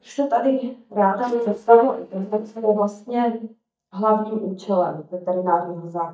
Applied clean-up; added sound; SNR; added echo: neural mask model DeepFilterNet 3.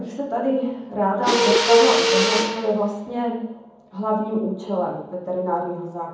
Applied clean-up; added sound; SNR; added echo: none; Mechanisms; -3 dB; reverberation time 1.2 s.